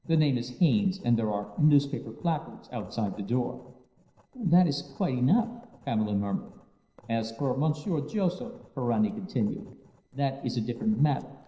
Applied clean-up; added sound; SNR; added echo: neural separator model SepFormer DNS4.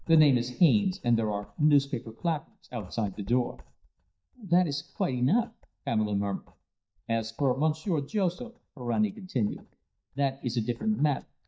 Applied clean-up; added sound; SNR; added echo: neural mask model DeepFilterNet 3.